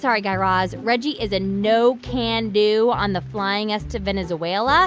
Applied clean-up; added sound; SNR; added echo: none; none; none; none.